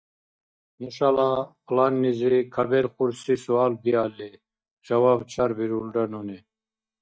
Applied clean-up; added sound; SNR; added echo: neural mask model DeepFilterNet 3.